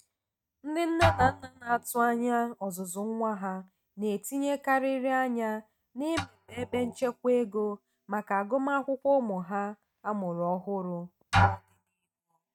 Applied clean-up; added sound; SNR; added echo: neural mask model RNNoise.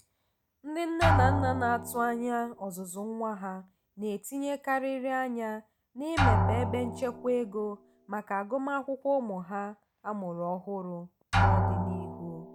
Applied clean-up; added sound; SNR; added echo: none; Drum; 0 dB; none.